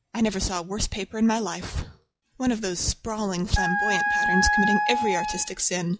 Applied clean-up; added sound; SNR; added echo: classical method log-MMSE.